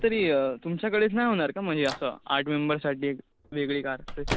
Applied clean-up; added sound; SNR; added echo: none; Microwave oven; 13 dB; none.